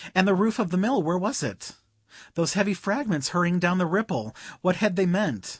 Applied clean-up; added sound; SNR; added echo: none; none; none; none.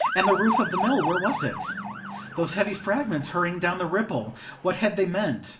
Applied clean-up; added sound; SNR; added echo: none; Motor vehicle (road) / Siren; 6 dB; reverberation time 0.4 s.